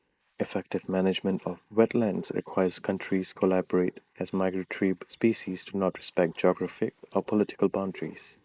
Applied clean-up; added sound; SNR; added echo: neural mask model Resemble Enhance denoiser.